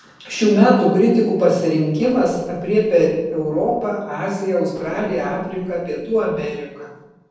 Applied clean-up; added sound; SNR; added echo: neural separator model SepFormer DNS4.